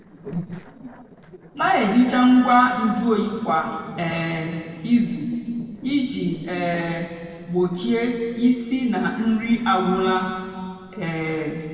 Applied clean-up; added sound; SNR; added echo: neural separator model SepFormer DNS4.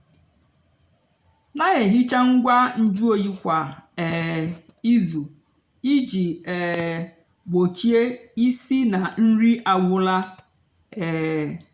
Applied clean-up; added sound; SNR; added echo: none; none; none; none.